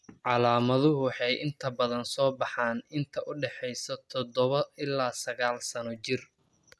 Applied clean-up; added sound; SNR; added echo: none; none; none; none.